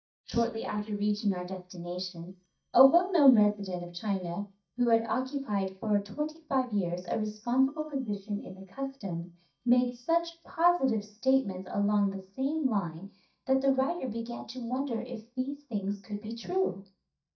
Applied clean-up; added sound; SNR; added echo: neural mask model DeepFilterNet 3.